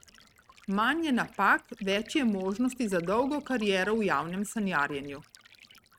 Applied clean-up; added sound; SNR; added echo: neural mask model RNNoise.